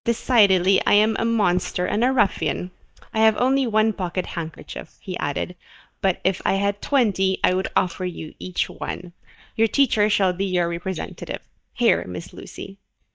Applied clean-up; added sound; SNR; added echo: neural mask model DeepFilterNet 3.